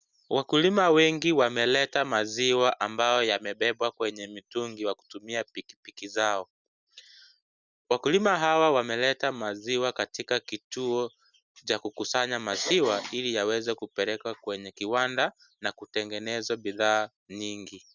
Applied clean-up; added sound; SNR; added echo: none; none; none; none.